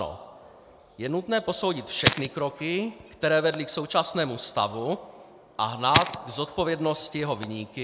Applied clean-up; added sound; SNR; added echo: none; Fire; 3 dB; none.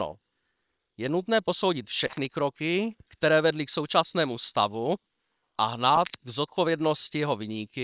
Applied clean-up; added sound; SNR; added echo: neural separator model SepFormer WHAM!.